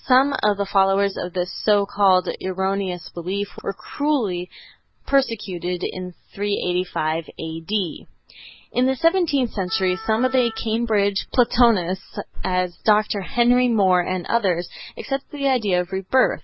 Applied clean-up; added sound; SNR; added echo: none; Wind instrument, woodwind instrument; 18 dB; none.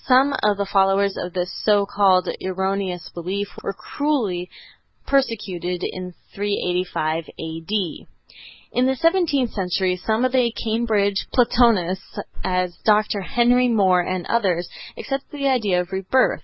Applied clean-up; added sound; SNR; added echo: none; none; none; none.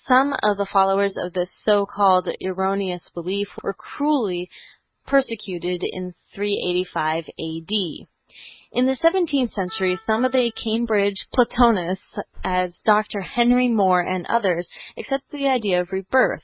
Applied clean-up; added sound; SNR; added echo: neural mask model RNNoise.